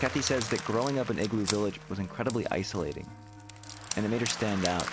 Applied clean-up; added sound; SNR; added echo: none; Wood + Applause; 8 dB; none.